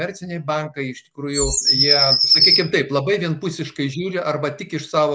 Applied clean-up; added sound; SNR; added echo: none; Bird vocalization, bird call, bird song; -4 dB; none.